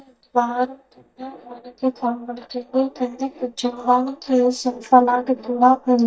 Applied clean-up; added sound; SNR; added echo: neural mask model DeepFilterNet 3.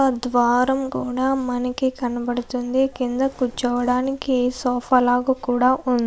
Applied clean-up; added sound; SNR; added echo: none; none; none; none.